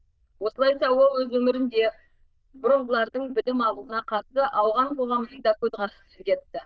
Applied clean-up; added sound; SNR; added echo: neural diffusion model UNIVERSE++.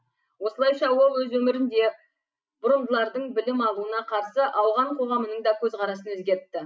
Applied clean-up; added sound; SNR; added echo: none; none; none; none.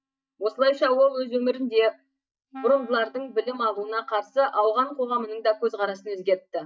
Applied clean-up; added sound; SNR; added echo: neural mask model DeepFilterNet 3.